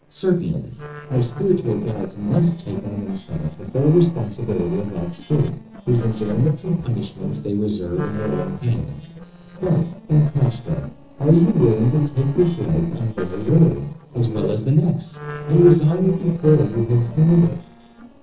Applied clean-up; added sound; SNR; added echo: neural separator model SepFormer DNS4.